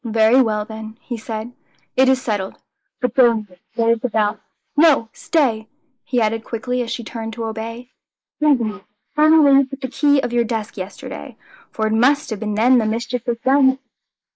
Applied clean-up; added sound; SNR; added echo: neural mask model Resemble Enhance denoiser.